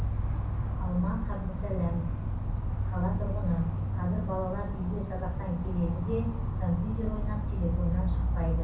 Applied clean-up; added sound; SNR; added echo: none; Insect; -4 dB; reverberation time 0.6 s.